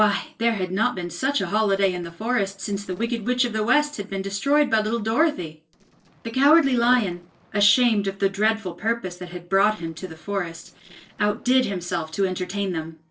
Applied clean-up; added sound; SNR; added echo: neural separator model SepFormer DNS4.